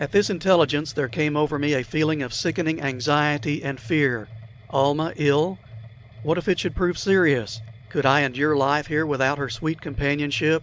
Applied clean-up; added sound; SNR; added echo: none; Mechanisms; 18 dB; none.